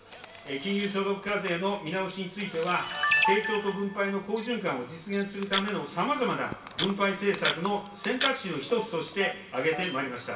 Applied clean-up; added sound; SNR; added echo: none; Camera; 5 dB; reverberation time 0.3 s.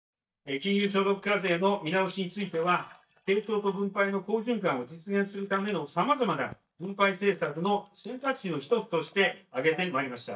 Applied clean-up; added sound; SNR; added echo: neural mask model DeepFilterNet 3.